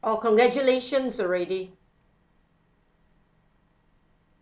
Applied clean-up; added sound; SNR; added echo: none; none; none; none.